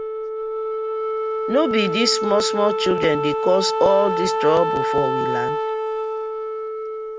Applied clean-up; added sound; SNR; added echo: none; Wind instrument, woodwind instrument; 0 dB; none.